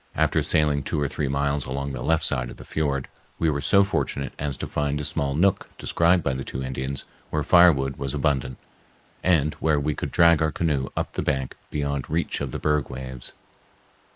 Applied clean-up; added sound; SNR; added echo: neural mask model Resemble Enhance denoiser.